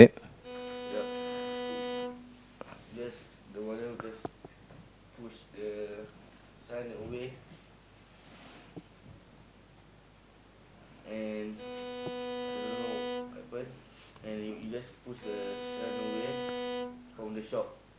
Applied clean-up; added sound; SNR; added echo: none; Bowed string instrument; 5 dB; none.